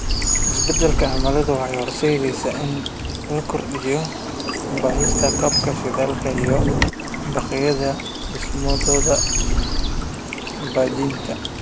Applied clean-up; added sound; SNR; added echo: none; Stream / Bird vocalization, bird call, bird song; -2 dB; none.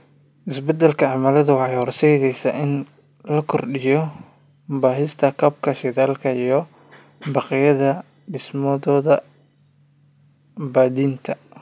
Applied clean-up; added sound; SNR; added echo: none; none; none; none.